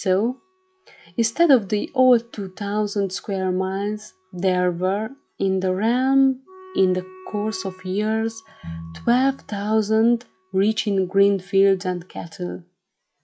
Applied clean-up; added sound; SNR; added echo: classical method log-MMSE.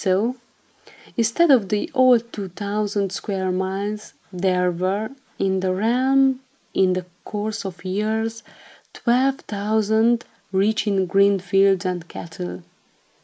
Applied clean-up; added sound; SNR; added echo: neural mask model Resemble Enhance denoiser.